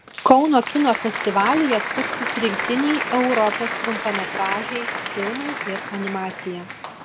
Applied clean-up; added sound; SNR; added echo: none; Applause; 6 dB; none.